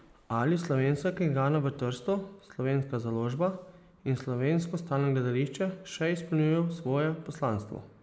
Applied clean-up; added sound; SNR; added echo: none; none; none; none.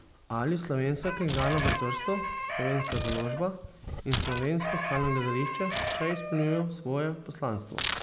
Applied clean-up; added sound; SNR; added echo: none; Tearing + Chicken, rooster; 3 dB; none.